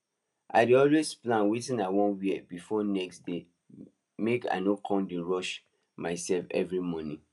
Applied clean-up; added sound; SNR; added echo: none; none; none; none.